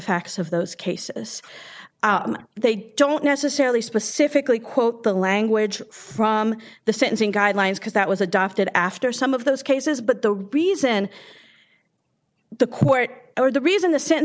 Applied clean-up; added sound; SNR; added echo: none; none; none; none.